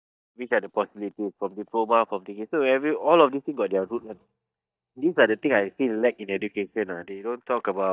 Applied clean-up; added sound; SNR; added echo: neural mask model DeepFilterNet 3.